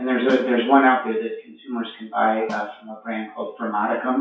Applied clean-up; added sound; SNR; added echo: classical method WPE with log-MMSE.